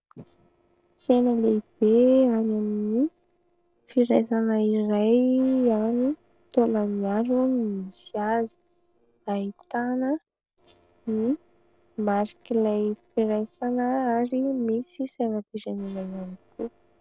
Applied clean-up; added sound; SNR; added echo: neural separator model SepFormer DNS4.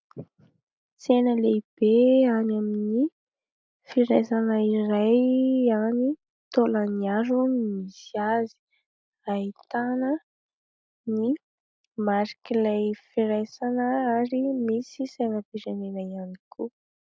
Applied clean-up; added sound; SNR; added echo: none; none; none; none.